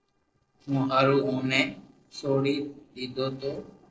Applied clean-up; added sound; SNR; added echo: neural separator model SepFormer DNS4.